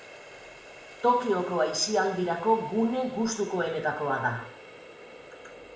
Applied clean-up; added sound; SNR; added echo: none; Water tap, faucet; 18 dB; none.